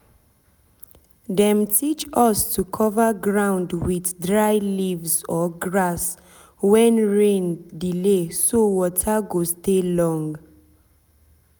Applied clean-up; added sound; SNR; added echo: none; none; none; none.